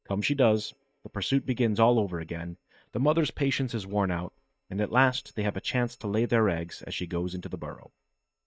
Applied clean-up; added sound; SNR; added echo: neural mask model DeepFilterNet 3.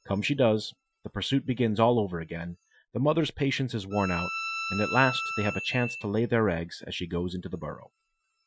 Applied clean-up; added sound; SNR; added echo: classical method Wiener filter.